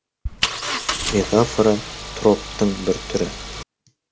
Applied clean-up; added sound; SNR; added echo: none; Engine; 6 dB; none.